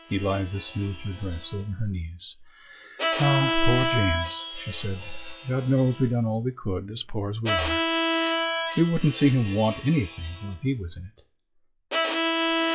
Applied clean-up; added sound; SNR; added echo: classical method log-MMSE.